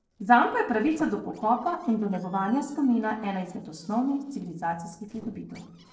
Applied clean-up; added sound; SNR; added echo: neural separator model SepFormer DNS4.